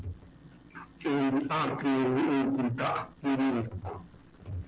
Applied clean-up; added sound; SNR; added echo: none; none; none; none.